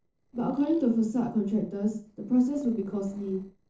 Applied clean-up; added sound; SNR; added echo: neural separator model SepFormer DNS4.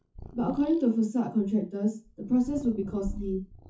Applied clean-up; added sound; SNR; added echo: classical method WPE with log-MMSE.